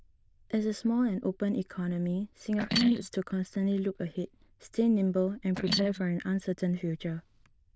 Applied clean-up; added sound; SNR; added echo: neural diffusion model UNIVERSE++.